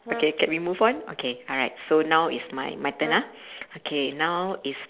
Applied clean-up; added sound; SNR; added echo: neural separator model SepFormer DNS4.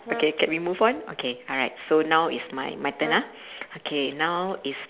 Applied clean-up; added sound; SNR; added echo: none; Brass instrument; 15 dB; none.